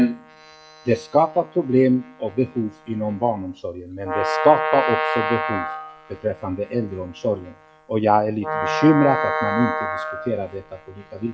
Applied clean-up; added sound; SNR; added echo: classical method log-MMSE.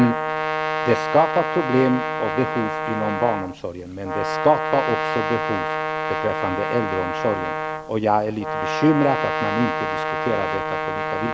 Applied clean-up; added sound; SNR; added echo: none; Brass instrument; 2 dB; none.